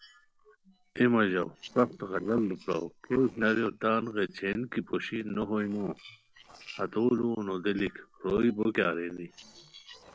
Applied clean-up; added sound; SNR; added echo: neural separator model SepFormer DNS4.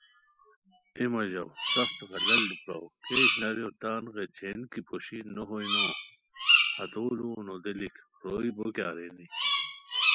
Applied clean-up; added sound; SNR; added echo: classical method spectral subtraction.